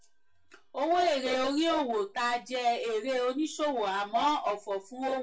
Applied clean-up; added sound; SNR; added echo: none; none; none; reverberation time 0.2 s.